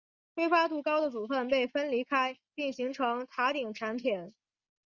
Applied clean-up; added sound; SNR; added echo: none; none; none; none.